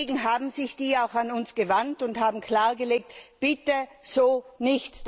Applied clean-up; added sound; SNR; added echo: none; none; none; none.